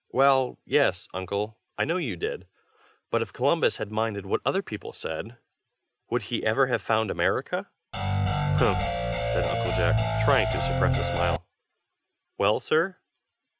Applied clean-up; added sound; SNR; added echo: none; Guitar; -3 dB; none.